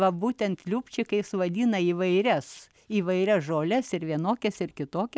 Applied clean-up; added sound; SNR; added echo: none; none; none; none.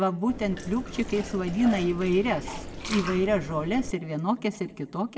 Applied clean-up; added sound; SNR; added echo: none; Liquid; 9 dB; reverberation time 1.9 s.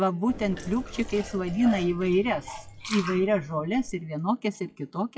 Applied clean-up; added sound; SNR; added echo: classical method WPE with log-MMSE.